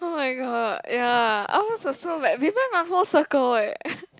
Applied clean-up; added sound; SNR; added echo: none; none; none; none.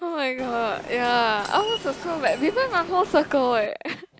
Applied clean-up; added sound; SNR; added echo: none; Subway, metro, underground; 13 dB; none.